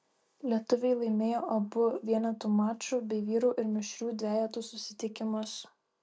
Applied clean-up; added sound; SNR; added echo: none; none; none; none.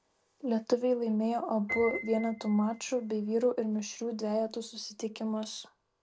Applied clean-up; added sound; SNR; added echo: none; Piano; 16 dB; none.